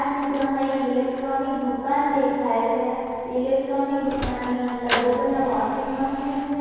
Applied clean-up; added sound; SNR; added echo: none; Sliding door; 12 dB; reverberation time 2.2 s.